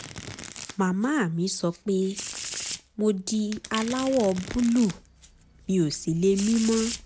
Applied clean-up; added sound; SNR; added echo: none; Domestic sounds, home sounds; 7 dB; none.